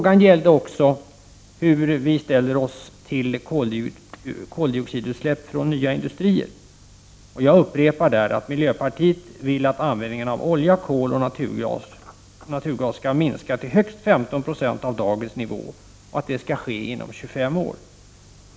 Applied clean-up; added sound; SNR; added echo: none; none; none; none.